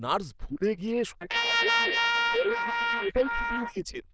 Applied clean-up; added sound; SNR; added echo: neural diffusion model UNIVERSE++.